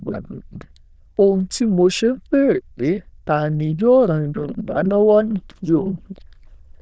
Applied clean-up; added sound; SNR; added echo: neural diffusion model UNIVERSE++.